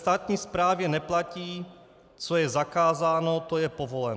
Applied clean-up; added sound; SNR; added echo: none; none; none; none.